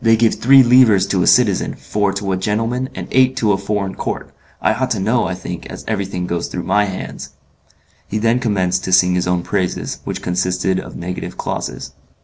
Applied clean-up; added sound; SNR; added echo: none; none; none; none.